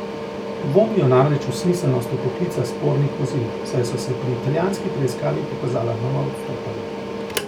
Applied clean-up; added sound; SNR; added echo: none; Mechanical fan; 6 dB; none.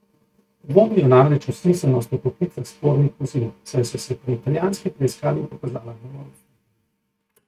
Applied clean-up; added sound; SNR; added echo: neural mask model RNNoise.